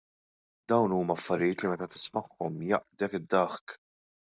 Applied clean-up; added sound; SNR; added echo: neural mask model DeepFilterNet 3.